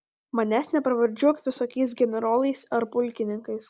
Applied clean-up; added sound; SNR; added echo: none; none; none; none.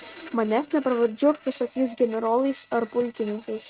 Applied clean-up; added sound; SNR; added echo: neural mask model RNNoise.